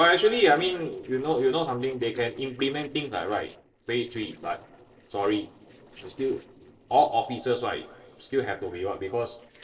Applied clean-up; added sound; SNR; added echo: neural separator model SepFormer DNS4.